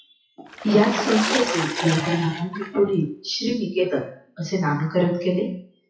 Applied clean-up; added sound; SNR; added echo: classical method WPE with log-MMSE.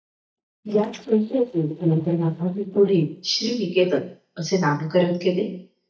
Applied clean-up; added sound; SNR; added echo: neural mask model DeepFilterNet 3.